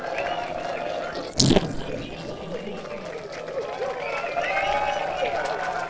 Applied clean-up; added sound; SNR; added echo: neural separator model SepFormer DNS4.